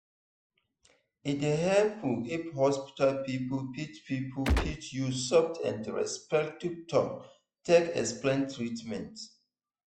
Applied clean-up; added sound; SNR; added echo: classical method log-MMSE.